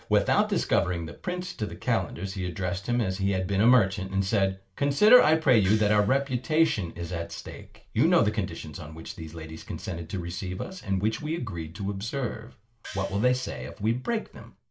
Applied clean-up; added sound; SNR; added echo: none; Gong; 20 dB; reverberation time 0.2 s.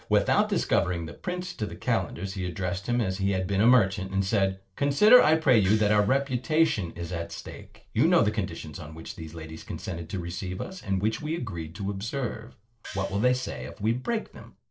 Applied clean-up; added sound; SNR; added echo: neural separator model SepFormer DNS4.